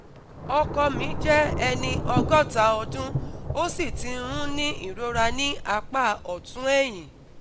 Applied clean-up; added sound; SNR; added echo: none; Thunder / Rain; 5 dB; none.